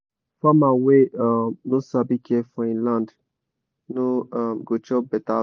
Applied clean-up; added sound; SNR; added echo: none; none; none; none.